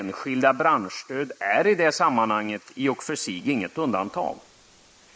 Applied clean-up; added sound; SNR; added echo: neural mask model Resemble Enhance denoiser.